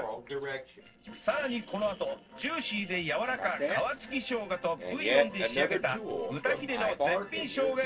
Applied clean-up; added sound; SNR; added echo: neural separator model SepFormer DNS4.